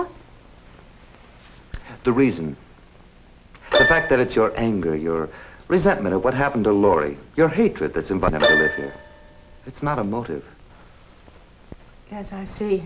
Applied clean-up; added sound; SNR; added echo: none; Keyboard (musical); 3 dB; none.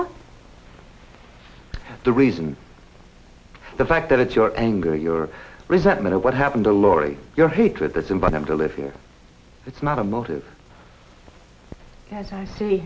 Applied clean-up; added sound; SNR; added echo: none; none; none; none.